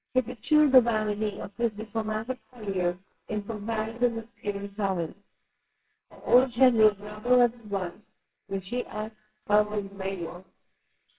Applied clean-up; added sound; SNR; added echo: neural separator model SepFormer WHAMR!.